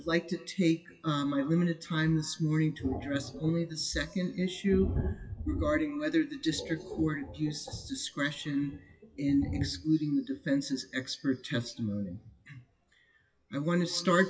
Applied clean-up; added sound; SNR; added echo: classical method WPE with log-MMSE.